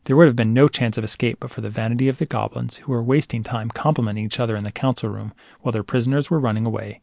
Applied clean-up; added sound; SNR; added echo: none; none; none; none.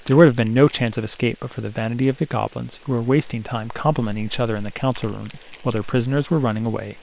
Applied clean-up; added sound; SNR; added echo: neural separator model SepFormer WHAM!.